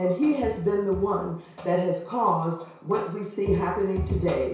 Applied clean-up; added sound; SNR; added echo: none; none; none; reverberation time 0.6 s.